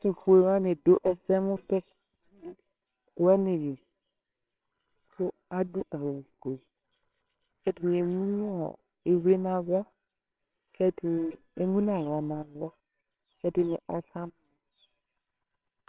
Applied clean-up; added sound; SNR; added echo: neural separator model SepFormer WHAMR!.